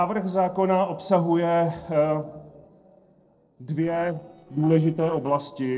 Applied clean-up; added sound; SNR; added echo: neural separator model SepFormer DNS4.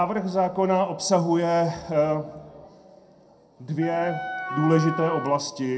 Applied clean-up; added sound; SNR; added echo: none; Wind instrument, woodwind instrument; 8 dB; reverberation time 0.2 s.